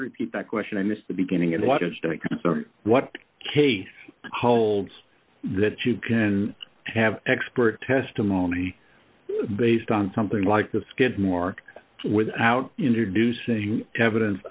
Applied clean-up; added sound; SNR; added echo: none; none; none; none.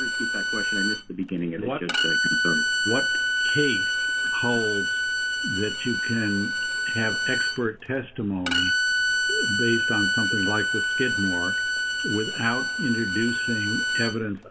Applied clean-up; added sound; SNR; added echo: none; Bowed string instrument; -4 dB; reverberation time 1.5 s.